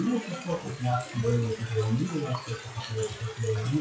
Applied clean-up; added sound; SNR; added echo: classical method WPE with log-MMSE.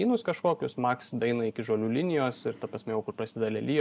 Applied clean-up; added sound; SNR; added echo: none; none; none; none.